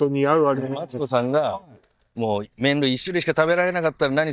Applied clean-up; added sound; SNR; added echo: neural mask model DeepFilterNet 3.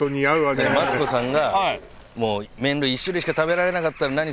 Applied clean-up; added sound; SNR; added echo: none; Bird vocalization, bird call, bird song / Crow; 17 dB; none.